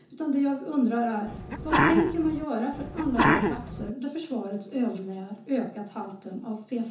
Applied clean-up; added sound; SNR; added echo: none; Sneeze; -3 dB; reverberation time 0.6 s.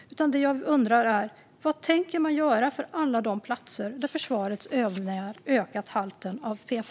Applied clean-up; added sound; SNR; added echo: none; none; none; none.